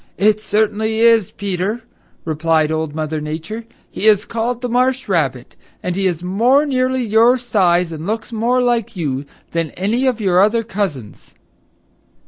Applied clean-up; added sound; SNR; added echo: none; none; none; none.